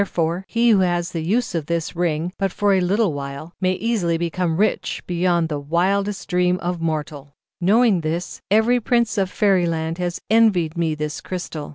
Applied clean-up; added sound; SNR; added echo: none; none; none; none.